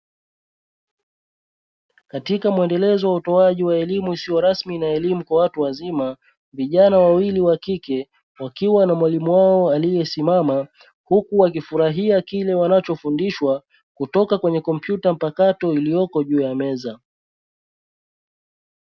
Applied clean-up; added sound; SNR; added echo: none; none; none; none.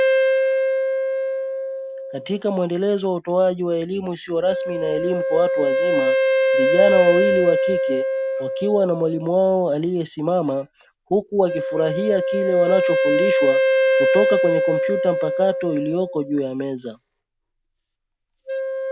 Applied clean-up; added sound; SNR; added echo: none; Wind instrument, woodwind instrument; -1 dB; none.